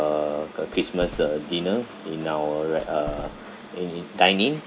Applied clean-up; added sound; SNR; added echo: none; Door; 16 dB; none.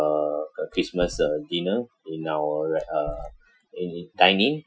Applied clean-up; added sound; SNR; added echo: classical method Wiener filter.